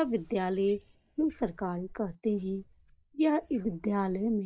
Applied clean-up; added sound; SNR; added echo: neural mask model DeepFilterNet 3.